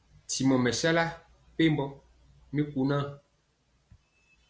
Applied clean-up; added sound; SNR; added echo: none; none; none; none.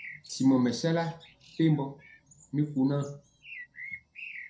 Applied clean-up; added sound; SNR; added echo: none; Bird; 18 dB; reverberation time 0.2 s.